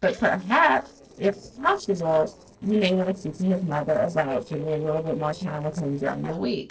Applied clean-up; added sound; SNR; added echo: neural separator model SepFormer DNS4.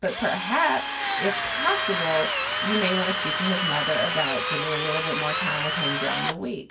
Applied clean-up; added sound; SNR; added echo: none; Drill; -1 dB; reverberation time 0.2 s.